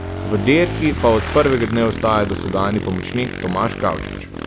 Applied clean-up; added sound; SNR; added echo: none; Motorcycle / Engine; 7 dB; none.